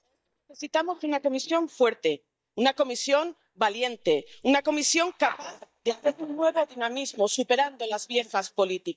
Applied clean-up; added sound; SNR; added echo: neural mask model DeepFilterNet 3.